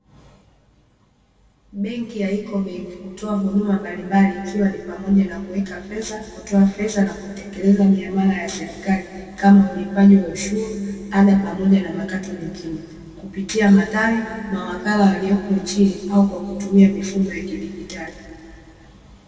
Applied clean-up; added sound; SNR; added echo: none; none; none; reverberation time 2.1 s.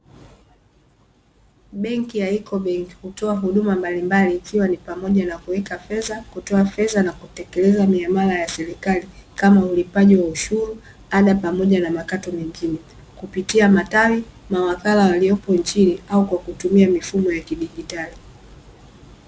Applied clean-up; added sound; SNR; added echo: none; none; none; none.